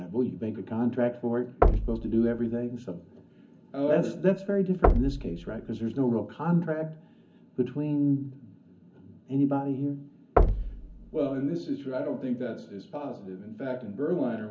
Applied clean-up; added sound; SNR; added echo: none; Knock; 0 dB; reverberation time 0.4 s.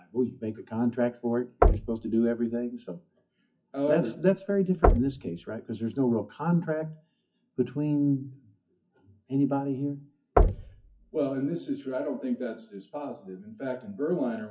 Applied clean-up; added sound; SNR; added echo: classical method WPE with log-MMSE.